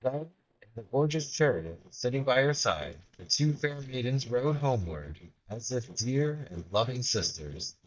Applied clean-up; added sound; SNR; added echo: neural mask model DeepFilterNet 3.